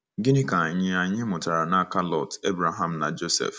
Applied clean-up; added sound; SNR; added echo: none; none; none; none.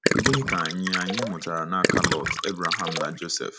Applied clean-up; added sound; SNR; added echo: none; Gurgling; -2 dB; none.